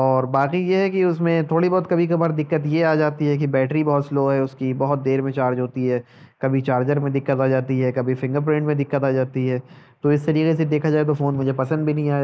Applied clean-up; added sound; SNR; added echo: neural mask model Resemble Enhance denoiser.